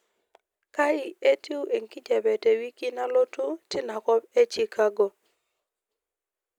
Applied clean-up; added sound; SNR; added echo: none; none; none; none.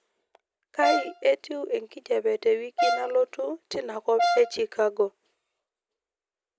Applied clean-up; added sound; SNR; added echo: none; Brass instrument; 0 dB; none.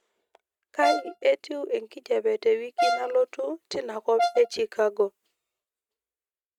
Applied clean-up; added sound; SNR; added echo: neural mask model RNNoise.